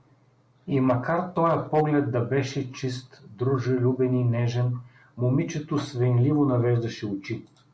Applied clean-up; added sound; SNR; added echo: none; none; none; none.